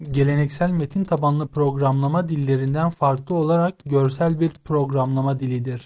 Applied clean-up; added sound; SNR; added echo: none; Tick-tock; 19 dB; none.